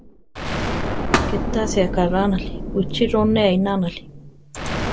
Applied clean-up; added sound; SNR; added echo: none; Thump, thud + Explosion; 3 dB; none.